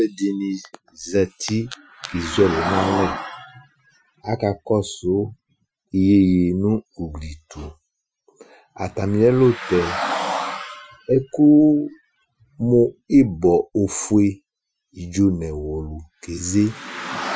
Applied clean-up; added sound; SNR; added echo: classical method Wiener filter.